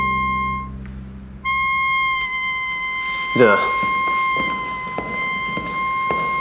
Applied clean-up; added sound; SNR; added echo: none; Wind instrument, woodwind instrument; -4 dB; none.